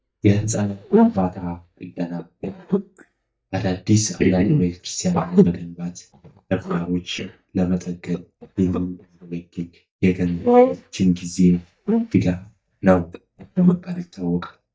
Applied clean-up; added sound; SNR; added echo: neural mask model DeepFilterNet 3.